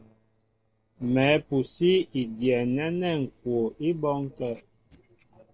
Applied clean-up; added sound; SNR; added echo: neural separator model SepFormer DNS4.